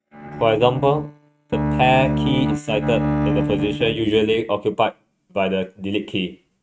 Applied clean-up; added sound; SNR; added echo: neural mask model RNNoise.